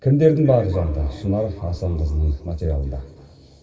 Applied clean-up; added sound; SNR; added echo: none; none; none; reverberation time 2.9 s.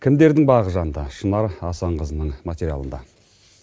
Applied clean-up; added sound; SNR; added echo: none; none; none; none.